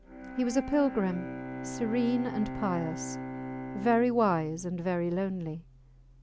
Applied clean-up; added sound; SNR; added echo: none; Bowed string instrument; 9 dB; none.